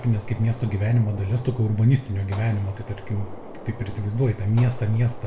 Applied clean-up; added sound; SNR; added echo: none; Gunshot, gunfire; 18 dB; reverberation time 0.4 s.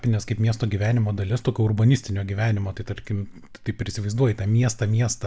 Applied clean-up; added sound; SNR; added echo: none; none; none; none.